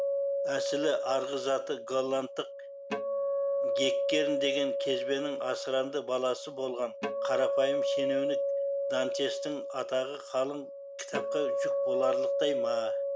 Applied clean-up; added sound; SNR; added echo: none; Acoustic guitar; -1 dB; none.